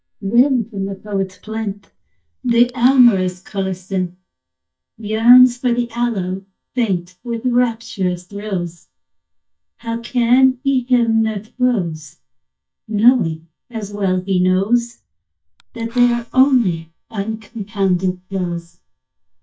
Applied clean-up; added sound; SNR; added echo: neural mask model DeepFilterNet 3.